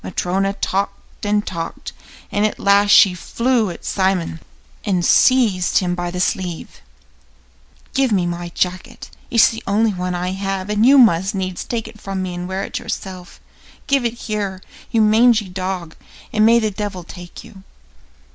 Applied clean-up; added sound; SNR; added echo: none; none; none; none.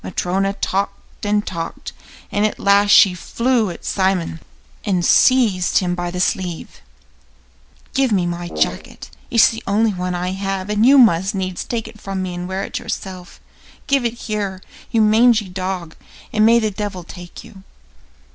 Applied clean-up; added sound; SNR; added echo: none; Brass instrument; 13 dB; none.